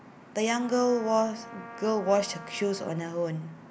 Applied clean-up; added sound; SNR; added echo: none; Trumpet; 18 dB; none.